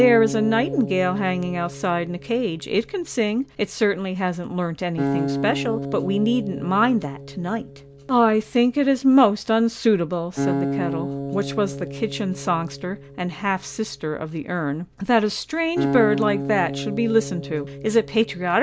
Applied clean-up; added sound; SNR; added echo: none; Acoustic guitar; 8 dB; none.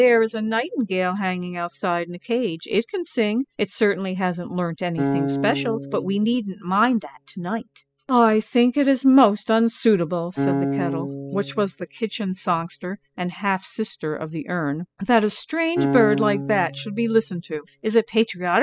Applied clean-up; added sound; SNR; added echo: classical method spectral subtraction.